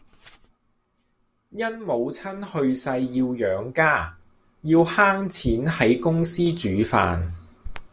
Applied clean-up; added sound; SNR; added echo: none; none; none; none.